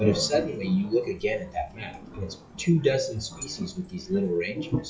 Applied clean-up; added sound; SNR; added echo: classical method WPE with log-MMSE.